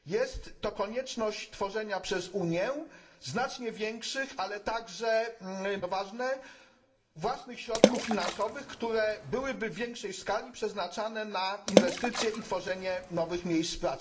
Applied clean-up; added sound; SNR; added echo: none; Water / Splash, splatter; -3 dB; reverberation time 0.7 s.